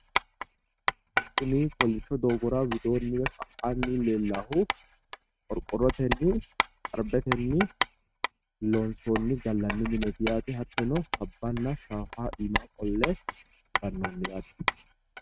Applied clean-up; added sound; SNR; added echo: neural mask model RNNoise.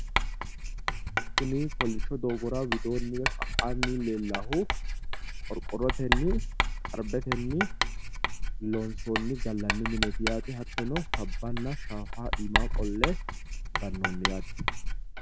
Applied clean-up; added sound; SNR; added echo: none; Writing; -3 dB; none.